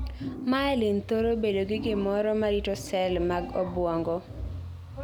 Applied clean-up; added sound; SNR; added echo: none; none; none; none.